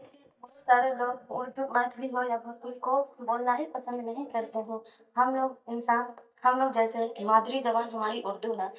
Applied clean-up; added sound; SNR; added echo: neural mask model DeepFilterNet 3.